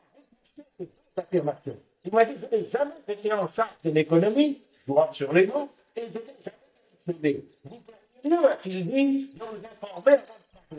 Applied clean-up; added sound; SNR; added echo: neural mask model DeepFilterNet 3.